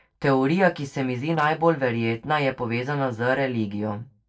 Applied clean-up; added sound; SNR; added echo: neural separator model SepFormer DNS4.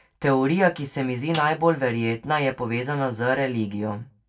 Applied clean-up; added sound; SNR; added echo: none; Snare drum; 17 dB; reverberation time 0.1 s.